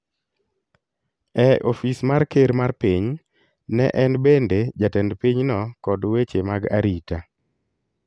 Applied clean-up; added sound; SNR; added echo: none; none; none; none.